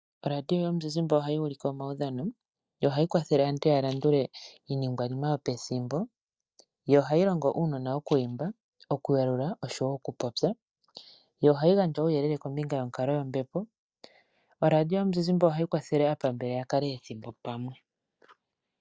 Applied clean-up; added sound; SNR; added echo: neural mask model DeepFilterNet 3.